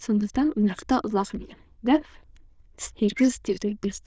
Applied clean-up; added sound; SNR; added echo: neural diffusion model UNIVERSE++.